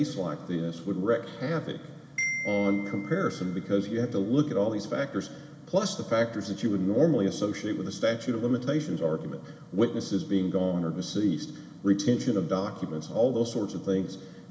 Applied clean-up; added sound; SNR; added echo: none; Marimba, xylophone; 11 dB; none.